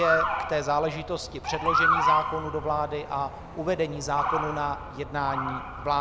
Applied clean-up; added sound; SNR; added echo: none; Motor vehicle (road) / Siren; 0 dB; none.